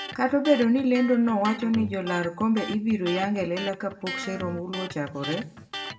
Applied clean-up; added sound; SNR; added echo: none; Electric guitar; 12 dB; reverberation time 0.6 s.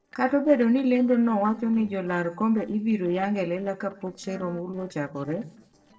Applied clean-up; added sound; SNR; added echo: neural separator model SepFormer DNS4.